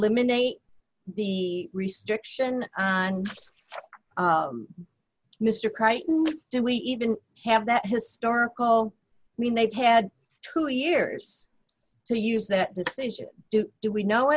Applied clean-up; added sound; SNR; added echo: none; none; none; none.